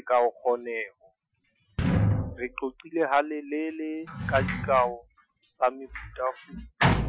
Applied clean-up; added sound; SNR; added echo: classical method Wiener filter.